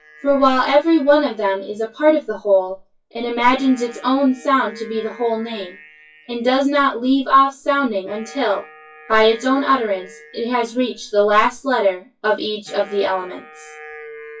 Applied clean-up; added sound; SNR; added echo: classical method WPE with log-MMSE.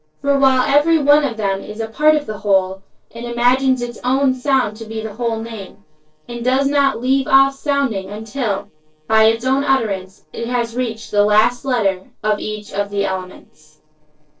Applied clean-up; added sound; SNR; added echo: neural separator model SepFormer DNS4.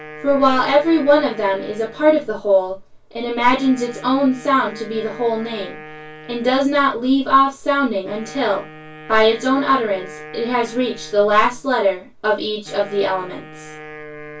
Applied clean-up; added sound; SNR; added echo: none; Wind instrument, woodwind instrument; 18 dB; reverberation time 0.2 s.